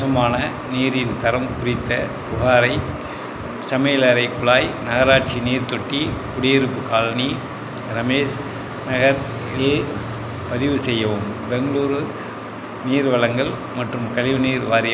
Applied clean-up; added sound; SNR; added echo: none; none; none; none.